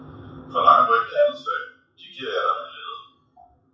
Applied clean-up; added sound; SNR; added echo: classical method WPE with log-MMSE.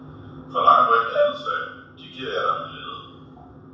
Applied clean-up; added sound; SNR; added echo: none; Brass instrument; 4 dB; reverberation time 0.7 s.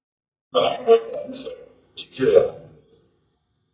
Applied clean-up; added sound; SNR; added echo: neural mask model DeepFilterNet 3.